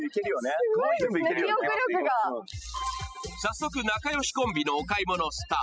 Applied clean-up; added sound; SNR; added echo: classical method spectral subtraction.